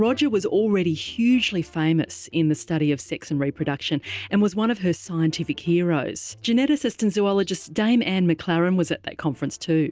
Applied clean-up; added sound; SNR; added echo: none; none; none; none.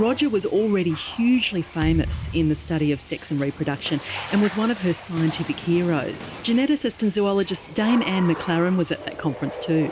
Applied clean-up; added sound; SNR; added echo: none; Thump, thud + Water / Splash, splatter; 12 dB; none.